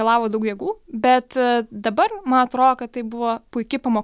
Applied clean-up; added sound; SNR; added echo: none; none; none; none.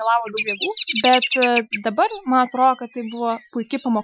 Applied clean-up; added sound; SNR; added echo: classical method Wiener filter.